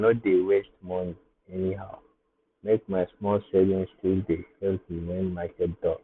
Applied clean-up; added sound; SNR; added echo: none; none; none; none.